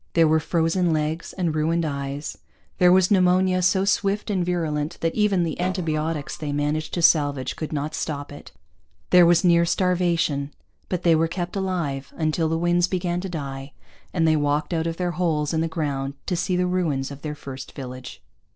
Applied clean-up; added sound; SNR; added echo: neural separator model SepFormer DNS4.